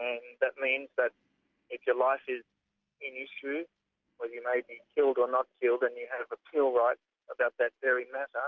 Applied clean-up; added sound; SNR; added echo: none; none; none; none.